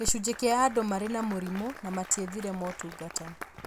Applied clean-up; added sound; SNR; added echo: none; Applause; 15 dB; none.